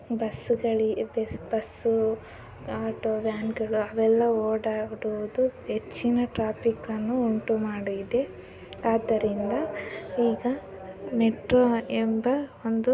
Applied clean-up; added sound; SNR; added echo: none; none; none; none.